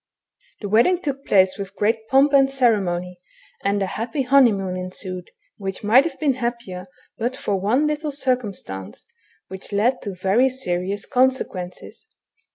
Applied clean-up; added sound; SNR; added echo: none; none; none; none.